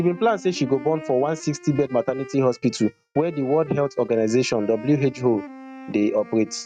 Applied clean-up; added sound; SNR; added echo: neural mask model RNNoise.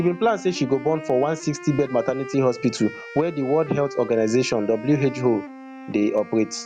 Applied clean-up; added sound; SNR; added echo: none; Wind instrument, woodwind instrument; 15 dB; none.